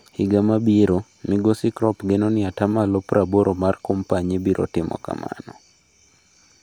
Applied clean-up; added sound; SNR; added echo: none; none; none; none.